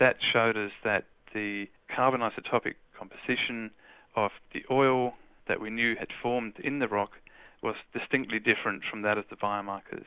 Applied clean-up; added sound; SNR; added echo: none; none; none; none.